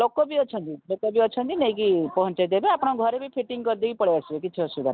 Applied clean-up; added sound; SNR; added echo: none; none; none; none.